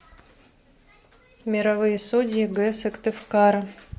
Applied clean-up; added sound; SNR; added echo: none; none; none; none.